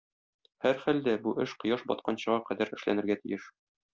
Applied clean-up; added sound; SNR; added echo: none; none; none; none.